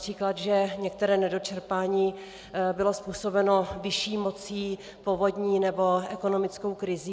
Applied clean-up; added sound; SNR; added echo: none; none; none; none.